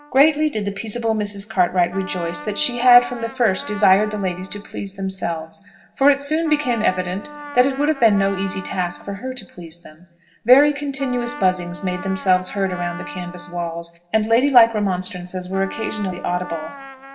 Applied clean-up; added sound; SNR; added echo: none; Trumpet; 16 dB; reverberation time 0.9 s.